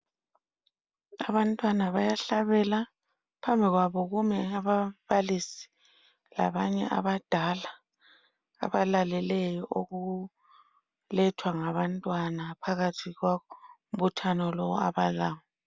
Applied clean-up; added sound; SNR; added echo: none; none; none; none.